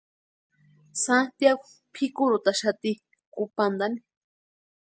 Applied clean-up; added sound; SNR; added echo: none; none; none; none.